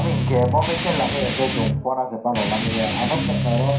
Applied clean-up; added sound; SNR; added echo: none; Guitar; 0 dB; reverberation time 0.5 s.